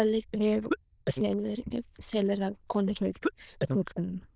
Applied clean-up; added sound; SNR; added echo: neural diffusion model UNIVERSE++.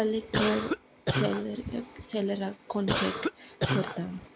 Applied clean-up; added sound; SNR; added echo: none; Cough; -1 dB; none.